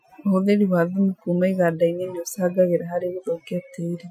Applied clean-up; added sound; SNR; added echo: classical method Wiener filter.